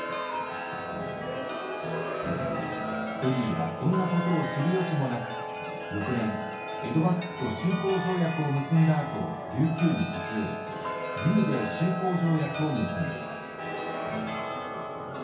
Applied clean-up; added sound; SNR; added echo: none; Chime; 6 dB; reverberation time 0.6 s.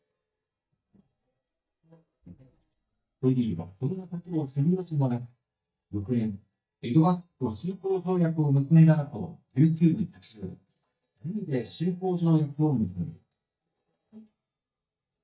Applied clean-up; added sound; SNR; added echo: neural mask model DeepFilterNet 3.